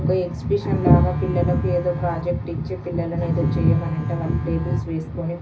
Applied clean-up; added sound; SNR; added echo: none; Bowed string instrument; 11 dB; reverberation time 0.4 s.